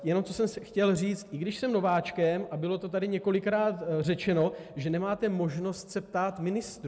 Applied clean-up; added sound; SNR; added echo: none; none; none; none.